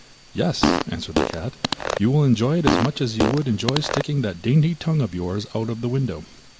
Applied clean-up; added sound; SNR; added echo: none; Fart; 2 dB; none.